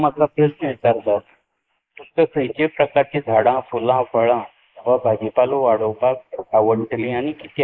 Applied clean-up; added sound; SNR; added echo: neural mask model Resemble Enhance denoiser.